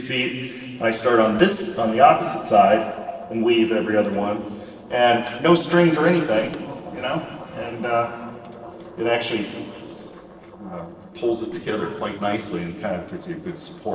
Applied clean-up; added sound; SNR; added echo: neural separator model SepFormer DNS4.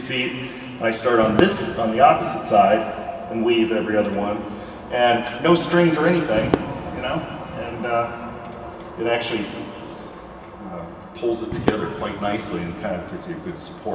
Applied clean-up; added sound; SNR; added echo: none; Crowd / Fireworks; 12 dB; reverberation time 2.4 s.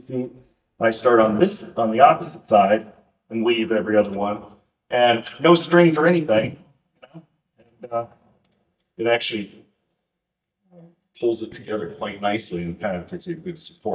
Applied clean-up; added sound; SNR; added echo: neural mask model DeepFilterNet 3.